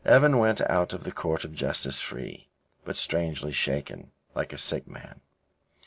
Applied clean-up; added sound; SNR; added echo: none; none; none; none.